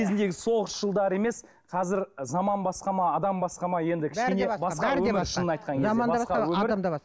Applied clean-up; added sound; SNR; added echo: none; none; none; none.